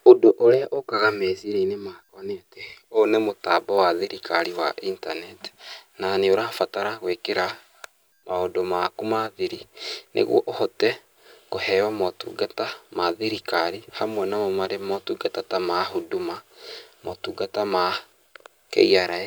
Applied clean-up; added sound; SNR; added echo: none; none; none; none.